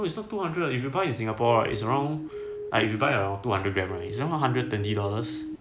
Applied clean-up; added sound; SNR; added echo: none; Siren; 8 dB; none.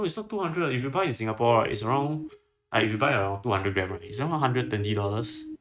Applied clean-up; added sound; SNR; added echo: neural mask model RNNoise.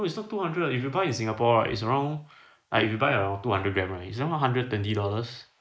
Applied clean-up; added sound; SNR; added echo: neural mask model Resemble Enhance denoiser.